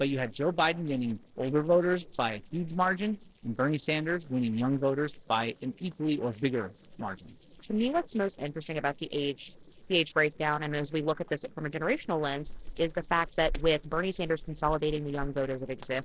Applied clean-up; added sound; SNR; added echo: neural separator model SepFormer DNS4.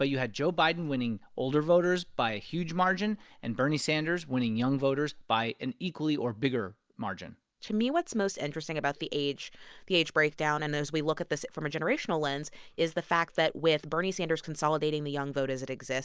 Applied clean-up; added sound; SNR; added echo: none; none; none; none.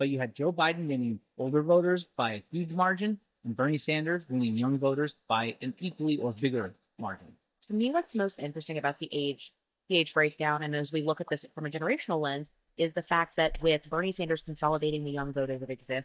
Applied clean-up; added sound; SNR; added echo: neural mask model DeepFilterNet 3.